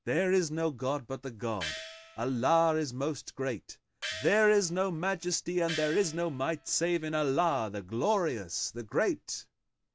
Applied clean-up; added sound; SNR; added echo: none; Gong; 13 dB; none.